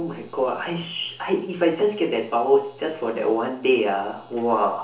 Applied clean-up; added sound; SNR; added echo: none; none; none; reverberation time 0.8 s.